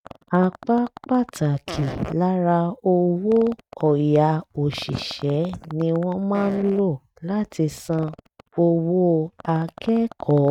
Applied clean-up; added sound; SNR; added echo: neural mask model RNNoise.